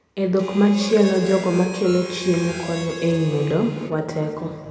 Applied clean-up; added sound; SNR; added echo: none; Harmonica; 14 dB; reverberation time 2.3 s.